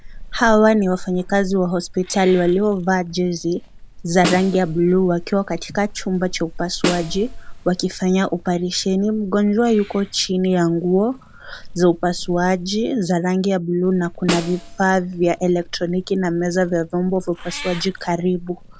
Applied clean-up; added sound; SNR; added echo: none; Meow / Purr + Snare drum; 13 dB; none.